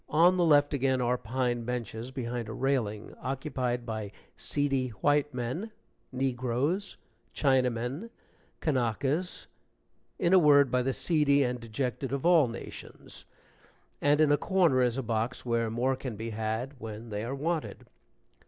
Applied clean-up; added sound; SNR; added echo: none; none; none; none.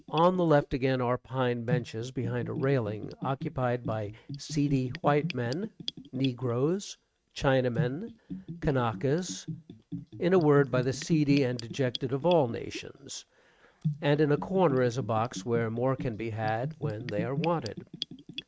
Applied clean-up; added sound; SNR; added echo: neural mask model RNNoise.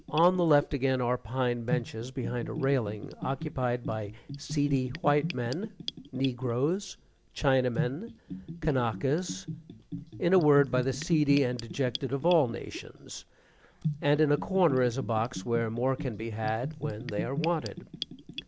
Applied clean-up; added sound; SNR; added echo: none; Bathtub (filling or washing) / Gurgling; 10 dB; none.